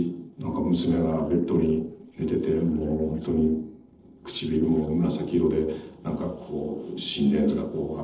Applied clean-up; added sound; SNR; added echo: neural separator model SepFormer DNS4.